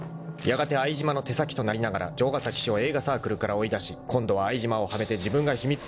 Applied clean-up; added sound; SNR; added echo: none; none; none; none.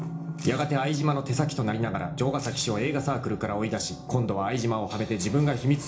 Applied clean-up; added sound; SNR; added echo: none; none; none; reverberation time 0.4 s.